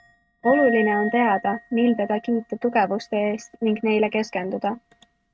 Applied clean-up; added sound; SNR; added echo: neural mask model RNNoise.